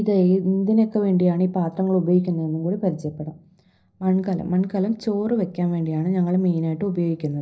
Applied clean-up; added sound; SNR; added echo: none; none; none; reverberation time 0.5 s.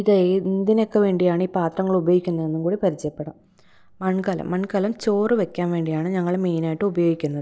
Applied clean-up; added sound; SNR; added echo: none; none; none; none.